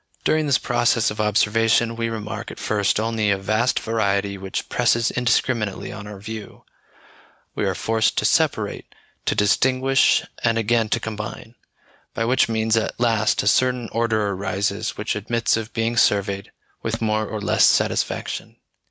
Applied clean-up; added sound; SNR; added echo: none; none; none; none.